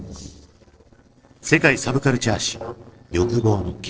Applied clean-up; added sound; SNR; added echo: neural separator model SepFormer DNS4.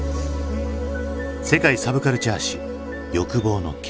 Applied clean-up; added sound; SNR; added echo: none; none; none; none.